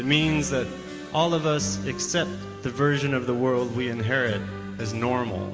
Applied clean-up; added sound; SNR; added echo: none; Wind instrument, woodwind instrument; 17 dB; none.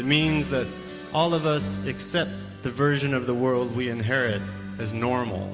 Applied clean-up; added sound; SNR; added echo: none; none; none; none.